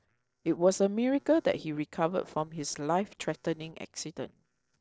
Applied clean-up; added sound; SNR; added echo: neural separator model SepFormer DNS4.